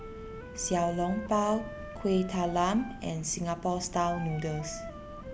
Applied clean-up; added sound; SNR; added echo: none; Wind instrument, woodwind instrument; 14 dB; none.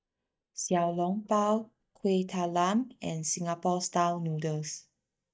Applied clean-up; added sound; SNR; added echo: neural mask model DeepFilterNet 3.